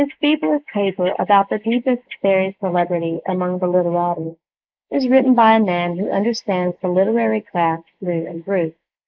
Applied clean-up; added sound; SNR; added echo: neural mask model Resemble Enhance denoiser.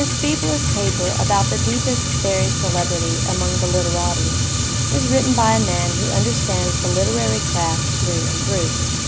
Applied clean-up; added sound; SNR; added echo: none; Fire; -4 dB; none.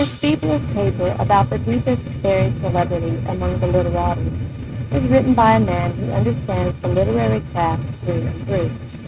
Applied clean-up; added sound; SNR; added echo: neural mask model RNNoise.